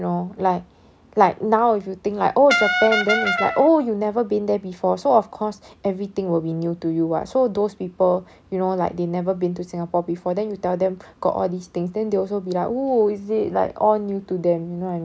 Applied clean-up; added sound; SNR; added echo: none; Brass instrument; 0 dB; none.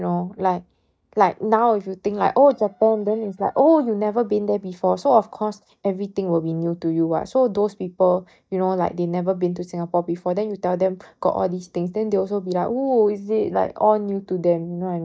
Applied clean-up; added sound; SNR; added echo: neural mask model DeepFilterNet 3.